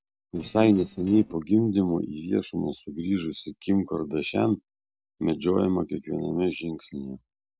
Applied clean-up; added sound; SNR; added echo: neural separator model SepFormer DNS4.